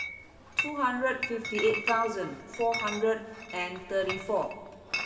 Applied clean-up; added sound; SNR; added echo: none; Chatter / Chink, clink; 6 dB; reverberation time 2.9 s.